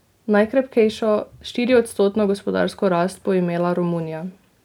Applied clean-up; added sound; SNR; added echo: none; none; none; none.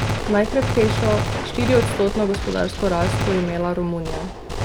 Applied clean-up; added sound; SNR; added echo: none; Gunshot, gunfire; 2 dB; none.